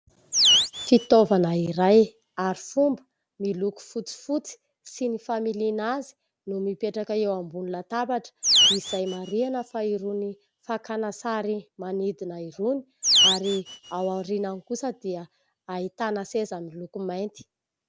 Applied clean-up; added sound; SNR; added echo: none; Animal; 0 dB; none.